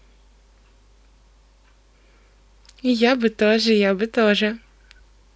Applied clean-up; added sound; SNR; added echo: none; none; none; none.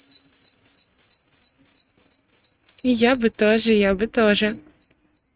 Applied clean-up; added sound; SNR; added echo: neural mask model RNNoise.